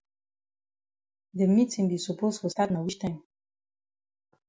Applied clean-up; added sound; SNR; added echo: none; none; none; none.